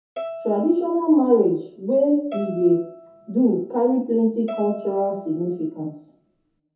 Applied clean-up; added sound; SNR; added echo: none; Bowed string instrument; 16 dB; reverberation time 0.5 s.